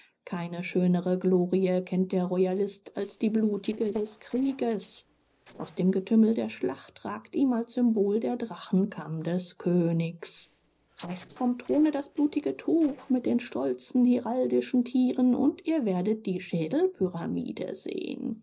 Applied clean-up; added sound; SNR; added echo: neural separator model SepFormer DNS4.